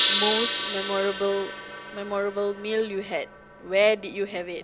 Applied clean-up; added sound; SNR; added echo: none; Gong; -1 dB; none.